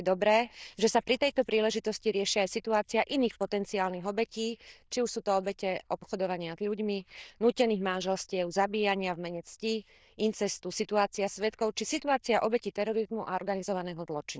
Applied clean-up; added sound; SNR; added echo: neural diffusion model UNIVERSE++.